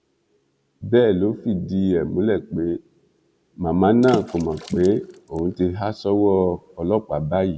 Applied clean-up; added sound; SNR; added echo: none; Water / Splash, splatter; 16 dB; none.